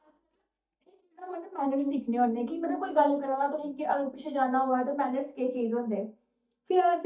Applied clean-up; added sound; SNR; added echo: neural mask model DeepFilterNet 3.